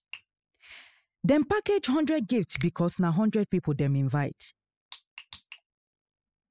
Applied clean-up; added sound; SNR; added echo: classical method spectral subtraction.